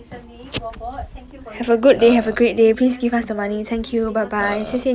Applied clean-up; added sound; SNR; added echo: none; Burping, eructation; 12 dB; none.